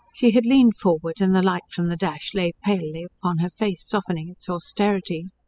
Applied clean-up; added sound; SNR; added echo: classical method spectral subtraction.